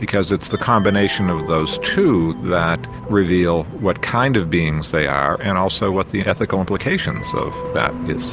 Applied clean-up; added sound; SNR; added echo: none; none; none; none.